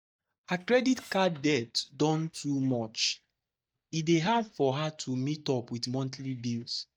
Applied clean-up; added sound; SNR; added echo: neural mask model DeepFilterNet 3.